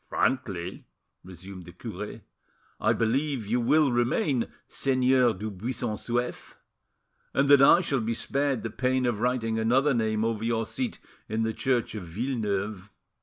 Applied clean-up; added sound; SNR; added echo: none; none; none; none.